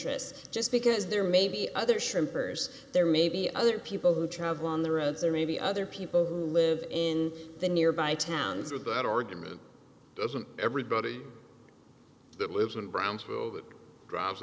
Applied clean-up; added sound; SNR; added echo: none; none; none; none.